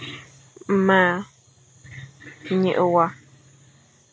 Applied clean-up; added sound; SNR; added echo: none; none; none; none.